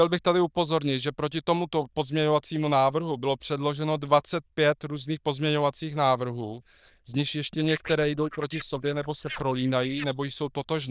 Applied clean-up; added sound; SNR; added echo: neural diffusion model UNIVERSE++.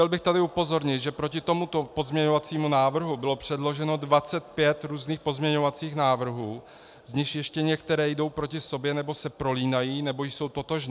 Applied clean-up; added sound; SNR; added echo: none; none; none; none.